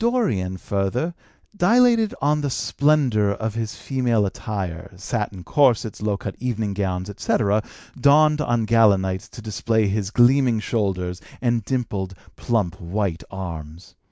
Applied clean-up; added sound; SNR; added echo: none; none; none; none.